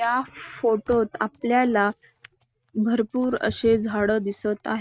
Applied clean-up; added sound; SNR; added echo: neural mask model RNNoise.